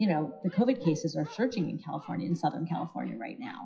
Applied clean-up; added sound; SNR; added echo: classical method WPE with log-MMSE.